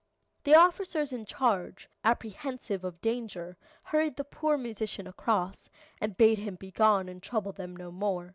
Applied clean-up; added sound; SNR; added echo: none; none; none; none.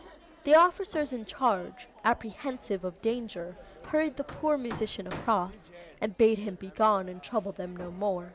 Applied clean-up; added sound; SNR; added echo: none; Hammer + Chatter; 18 dB; none.